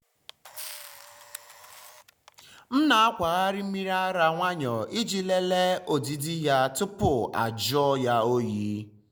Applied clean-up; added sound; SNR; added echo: none; Camera; 19 dB; none.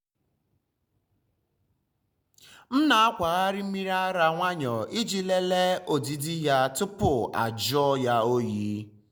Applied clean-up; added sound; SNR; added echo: none; none; none; none.